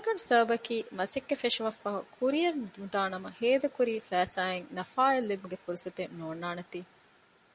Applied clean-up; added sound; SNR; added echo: none; none; none; none.